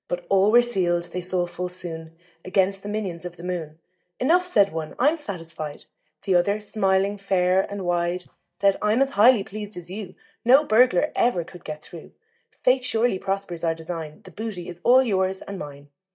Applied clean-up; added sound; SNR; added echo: neural mask model DeepFilterNet 3.